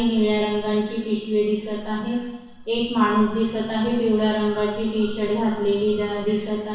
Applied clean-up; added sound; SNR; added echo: none; Gull, seagull / Fowl; 17 dB; reverberation time 1.1 s.